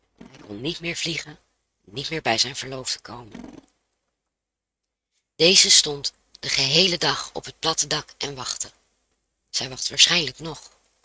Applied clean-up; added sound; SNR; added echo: neural mask model RNNoise.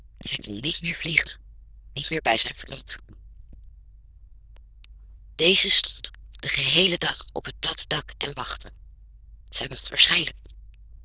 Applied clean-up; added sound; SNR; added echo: neural diffusion model UNIVERSE++.